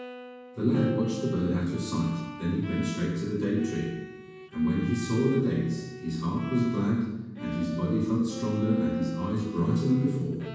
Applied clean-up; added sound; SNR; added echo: none; Bowed string instrument; 13 dB; reverberation time 1.2 s.